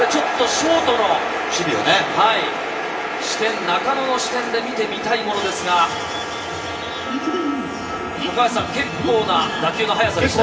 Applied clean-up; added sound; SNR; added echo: none; Trumpet; 14 dB; reverberation time 2.9 s.